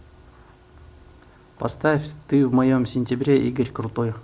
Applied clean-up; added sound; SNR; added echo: none; none; none; none.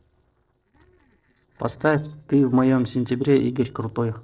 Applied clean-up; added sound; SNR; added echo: neural separator model SepFormer DNS4.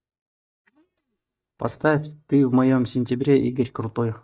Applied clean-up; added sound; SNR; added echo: neural mask model DeepFilterNet 3.